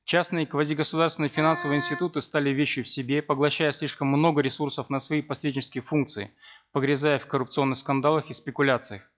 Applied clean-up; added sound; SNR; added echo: classical method log-MMSE.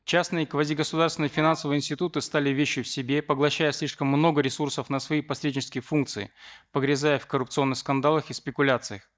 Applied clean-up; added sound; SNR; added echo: neural mask model DeepFilterNet 3.